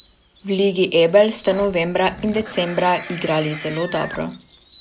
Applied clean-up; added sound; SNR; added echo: none; Livestock, farm animals, working animals + Insect; 15 dB; none.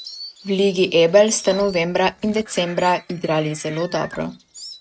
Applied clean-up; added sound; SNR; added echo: neural mask model RNNoise.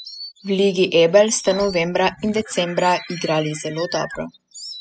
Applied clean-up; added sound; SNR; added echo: classical method spectral subtraction.